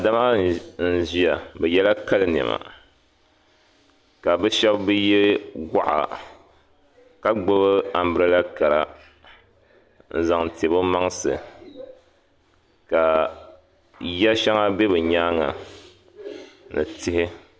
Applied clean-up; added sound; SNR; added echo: none; none; none; none.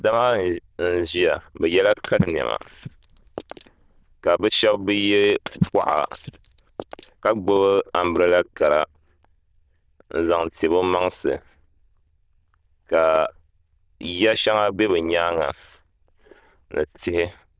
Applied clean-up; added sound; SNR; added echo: neural diffusion model UNIVERSE++.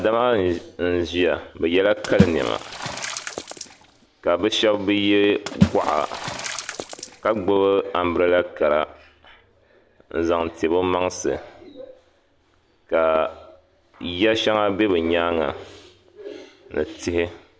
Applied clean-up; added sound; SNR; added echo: none; Water / Splash, splatter; 3 dB; none.